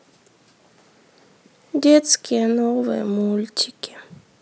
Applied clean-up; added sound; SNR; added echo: none; none; none; none.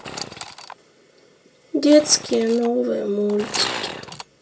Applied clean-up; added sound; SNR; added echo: none; Sawing / Engine; 12 dB; reverberation time 0.2 s.